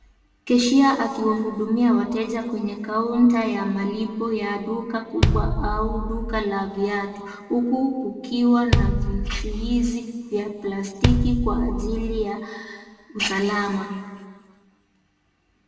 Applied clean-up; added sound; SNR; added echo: none; Bass drum; 1 dB; reverberation time 1.7 s.